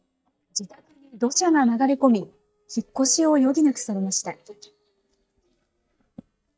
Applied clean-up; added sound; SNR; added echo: neural mask model DeepFilterNet 3.